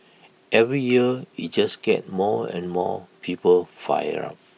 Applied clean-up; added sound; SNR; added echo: none; none; none; none.